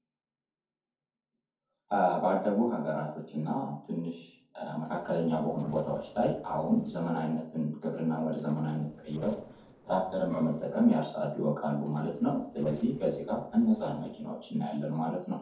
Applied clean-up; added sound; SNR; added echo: neural separator model SepFormer DNS4.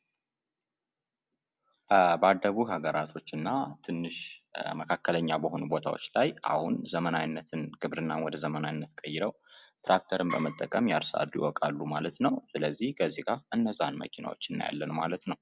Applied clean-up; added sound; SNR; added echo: none; none; none; none.